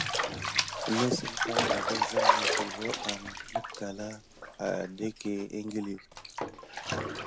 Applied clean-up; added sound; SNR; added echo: none; Bathtub (filling or washing); -4 dB; none.